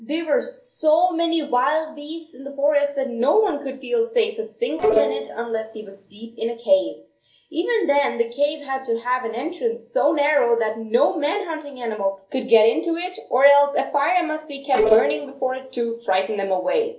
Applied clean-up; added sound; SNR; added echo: neural separator model SepFormer DNS4.